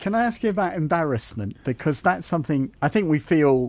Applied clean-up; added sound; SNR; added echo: none; none; none; none.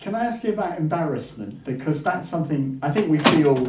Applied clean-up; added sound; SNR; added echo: none; Squeak; 7 dB; reverberation time 0.4 s.